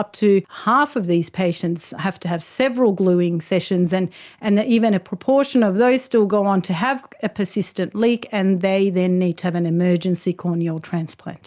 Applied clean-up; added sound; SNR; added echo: none; none; none; none.